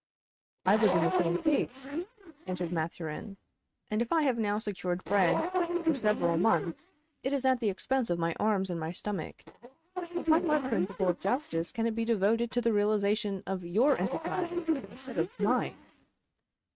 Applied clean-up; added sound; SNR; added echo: neural mask model RNNoise.